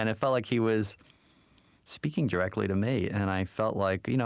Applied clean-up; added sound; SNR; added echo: none; none; none; none.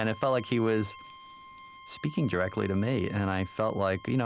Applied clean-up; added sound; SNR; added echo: none; Bowed string instrument; 19 dB; none.